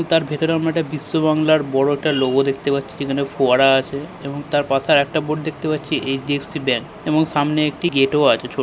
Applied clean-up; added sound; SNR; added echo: none; none; none; none.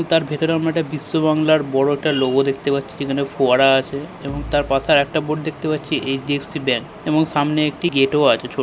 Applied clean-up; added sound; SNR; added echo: none; Bass drum; 16 dB; none.